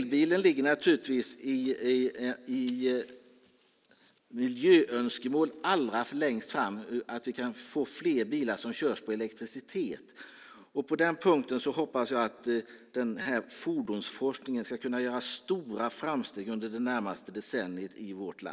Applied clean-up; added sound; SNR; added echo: none; none; none; none.